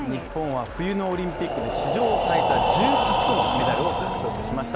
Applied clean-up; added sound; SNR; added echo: none; Breathing; -2 dB; none.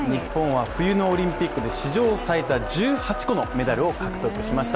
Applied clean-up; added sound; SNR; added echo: none; none; none; none.